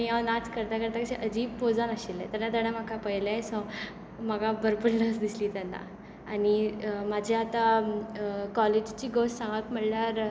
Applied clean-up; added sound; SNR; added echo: none; none; none; none.